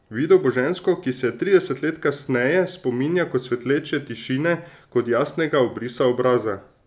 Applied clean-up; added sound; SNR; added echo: none; none; none; none.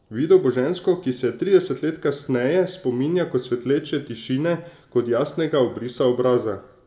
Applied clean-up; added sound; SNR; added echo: none; none; none; reverberation time 0.7 s.